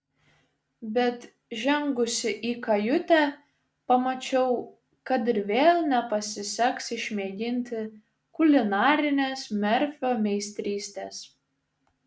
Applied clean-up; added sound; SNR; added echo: none; none; none; none.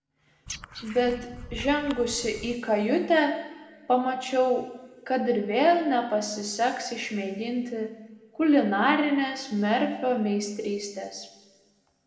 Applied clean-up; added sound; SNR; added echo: none; Frog; 15 dB; reverberation time 1.4 s.